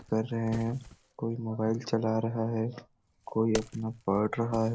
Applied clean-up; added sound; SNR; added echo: none; Wood; 16 dB; none.